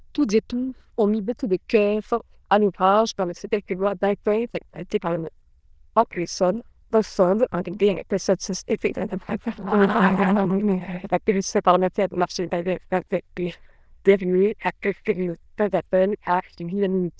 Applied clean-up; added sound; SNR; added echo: neural diffusion model UNIVERSE++.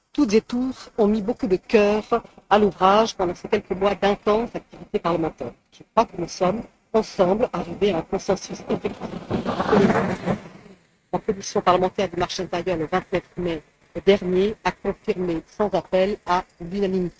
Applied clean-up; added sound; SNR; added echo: neural mask model RNNoise.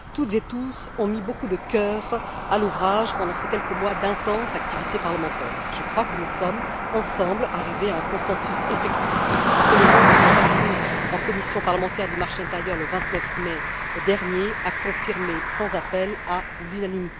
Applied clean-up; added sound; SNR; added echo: none; Cricket; -3 dB; none.